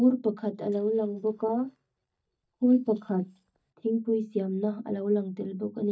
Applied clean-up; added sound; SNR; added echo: neural mask model DeepFilterNet 3.